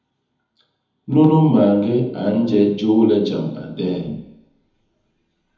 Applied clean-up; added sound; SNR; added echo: none; none; none; reverberation time 1.1 s.